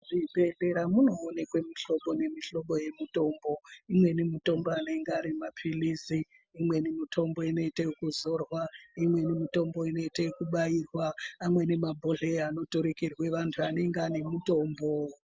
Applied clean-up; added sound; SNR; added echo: none; none; none; none.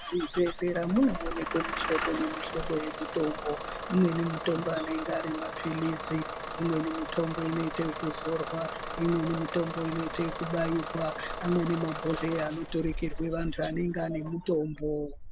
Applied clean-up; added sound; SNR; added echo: none; Engine starting / Bus; 6 dB; none.